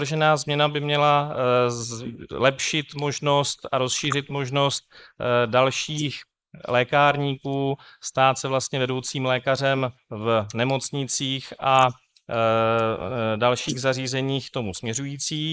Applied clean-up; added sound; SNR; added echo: neural mask model Resemble Enhance denoiser.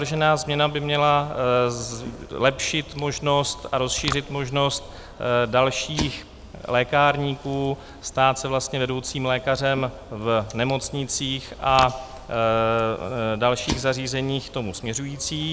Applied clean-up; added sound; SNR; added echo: none; Fire; 15 dB; none.